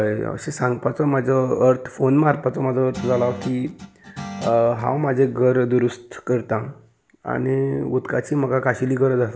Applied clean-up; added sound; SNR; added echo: none; Guitar; 13 dB; none.